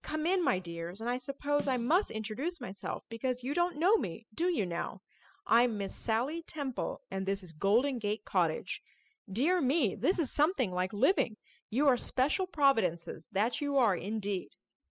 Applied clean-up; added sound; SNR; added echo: classical method spectral subtraction.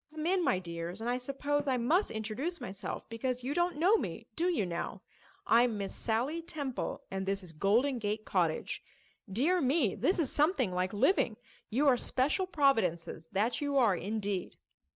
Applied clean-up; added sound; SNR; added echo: neural mask model DeepFilterNet 3.